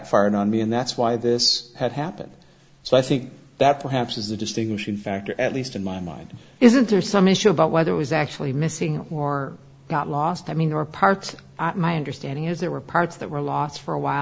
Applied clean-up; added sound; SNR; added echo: none; none; none; none.